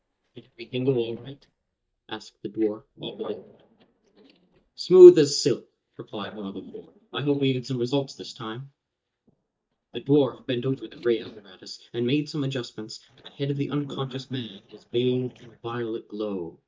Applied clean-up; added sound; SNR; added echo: neural mask model DeepFilterNet 3.